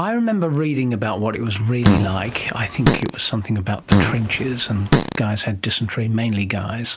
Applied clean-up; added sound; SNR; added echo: none; Fart; -1 dB; none.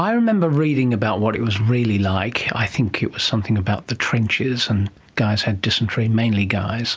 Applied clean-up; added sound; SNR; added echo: none; none; none; none.